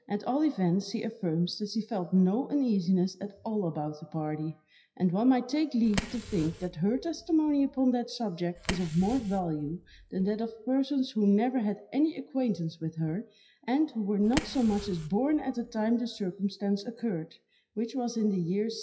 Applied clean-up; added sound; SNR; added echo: classical method WPE with log-MMSE.